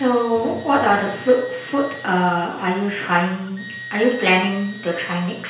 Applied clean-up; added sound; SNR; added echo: none; Wind instrument, woodwind instrument; 19 dB; reverberation time 0.5 s.